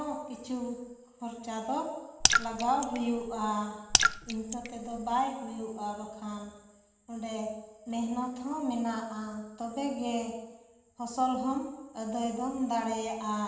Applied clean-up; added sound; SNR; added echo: none; Raindrop / Splash, splatter; -3 dB; reverberation time 1.1 s.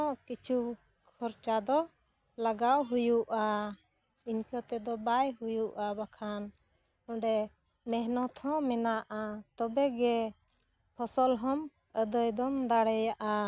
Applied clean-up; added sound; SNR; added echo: none; none; none; none.